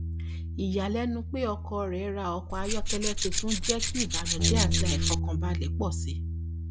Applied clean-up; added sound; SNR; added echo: none; Bass guitar + Tools; -5 dB; none.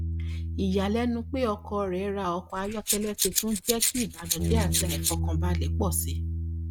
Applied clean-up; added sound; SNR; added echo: neural mask model RNNoise.